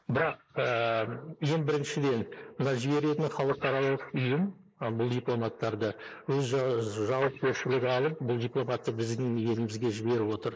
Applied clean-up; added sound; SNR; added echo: neural mask model Resemble Enhance denoiser.